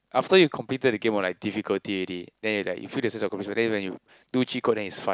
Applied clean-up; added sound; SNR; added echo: none; none; none; none.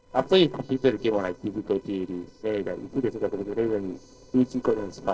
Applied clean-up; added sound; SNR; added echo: neural separator model SepFormer DNS4.